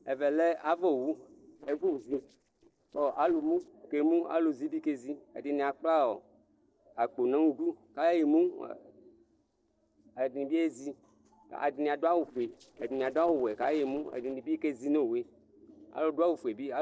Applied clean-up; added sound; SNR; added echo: neural separator model SepFormer DNS4.